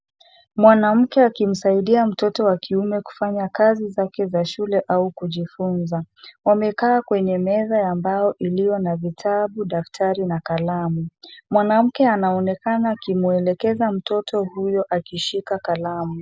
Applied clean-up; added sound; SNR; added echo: none; none; none; none.